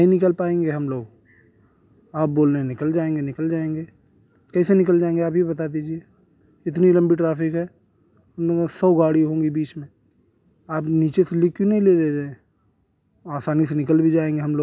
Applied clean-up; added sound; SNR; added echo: none; none; none; none.